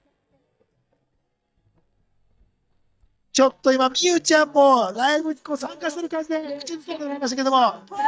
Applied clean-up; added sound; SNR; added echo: neural mask model DeepFilterNet 3.